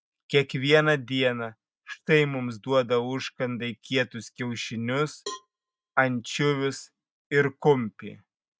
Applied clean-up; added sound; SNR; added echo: neural mask model RNNoise.